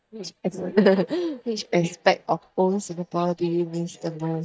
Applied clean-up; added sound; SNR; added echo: neural mask model DeepFilterNet 3.